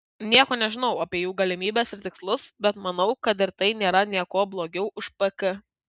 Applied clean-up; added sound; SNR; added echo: none; none; none; none.